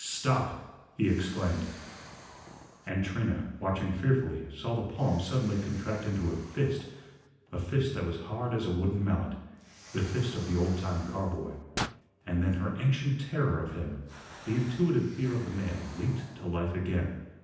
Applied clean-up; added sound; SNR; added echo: none; Explosion; 17 dB; reverberation time 0.9 s.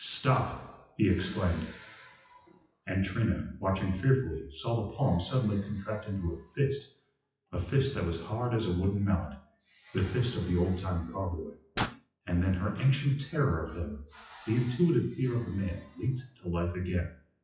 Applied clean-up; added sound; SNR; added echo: classical method WPE with log-MMSE.